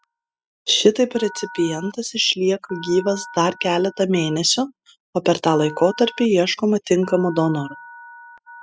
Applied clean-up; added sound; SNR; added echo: classical method spectral subtraction.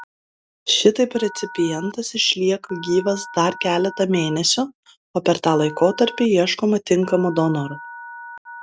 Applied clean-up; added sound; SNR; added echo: none; Telephone; 18 dB; none.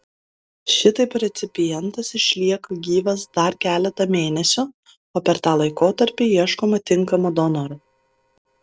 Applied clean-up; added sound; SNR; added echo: neural separator model SepFormer DNS4.